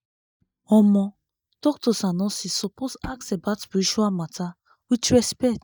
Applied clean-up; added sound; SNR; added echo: neural mask model DeepFilterNet 3.